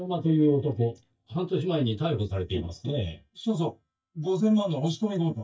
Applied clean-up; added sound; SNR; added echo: neural mask model DeepFilterNet 3.